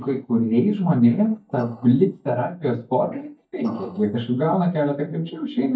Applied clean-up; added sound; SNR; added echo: neural mask model DeepFilterNet 3.